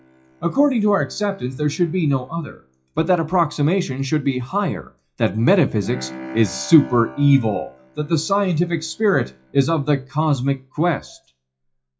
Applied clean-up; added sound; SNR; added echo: classical method WPE with log-MMSE.